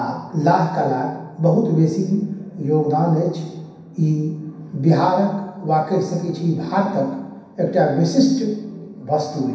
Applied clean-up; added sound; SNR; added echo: none; none; none; reverberation time 0.6 s.